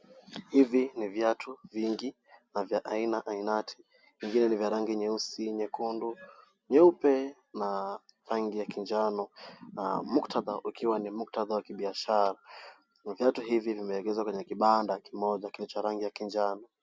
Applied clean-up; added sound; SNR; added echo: none; none; none; none.